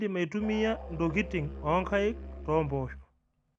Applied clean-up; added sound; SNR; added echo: none; Musical instrument; 11 dB; none.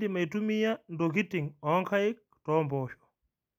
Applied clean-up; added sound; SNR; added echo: none; none; none; none.